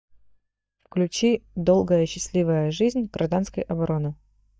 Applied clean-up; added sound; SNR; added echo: neural mask model DeepFilterNet 3.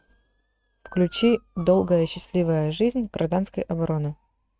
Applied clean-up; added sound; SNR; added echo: neural mask model RNNoise.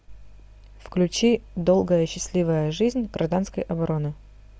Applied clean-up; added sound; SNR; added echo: none; none; none; none.